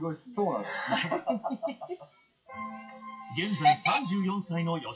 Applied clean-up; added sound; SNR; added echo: classical method WPE with log-MMSE.